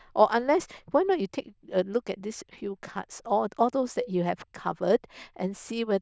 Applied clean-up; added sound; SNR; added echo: neural diffusion model UNIVERSE++.